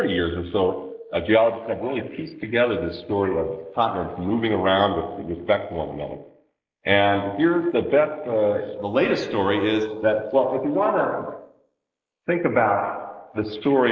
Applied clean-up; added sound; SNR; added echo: neural mask model Resemble Enhance denoiser.